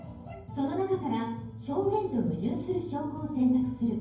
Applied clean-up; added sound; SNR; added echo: none; none; none; reverberation time 0.9 s.